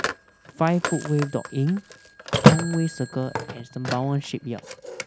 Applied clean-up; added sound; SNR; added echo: none; Telephone; -1 dB; none.